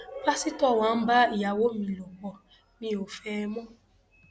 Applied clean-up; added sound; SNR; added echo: none; none; none; none.